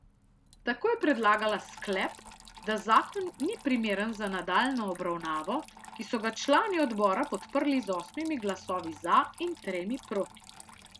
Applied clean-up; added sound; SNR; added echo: none; Trickle, dribble / Water tap, faucet; 19 dB; none.